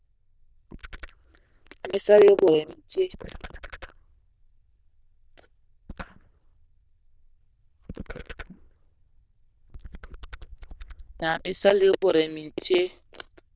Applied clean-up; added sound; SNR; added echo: neural diffusion model UNIVERSE++.